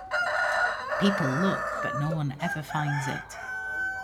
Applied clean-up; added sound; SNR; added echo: none; Chicken, rooster; -1 dB; none.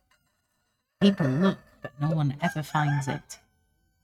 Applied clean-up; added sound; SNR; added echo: neural mask model RNNoise.